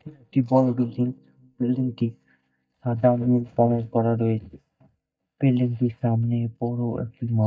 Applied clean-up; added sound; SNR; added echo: neural mask model DeepFilterNet 3.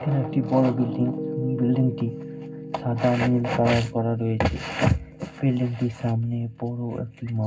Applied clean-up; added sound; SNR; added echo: none; Piano; 11 dB; reverberation time 0.4 s.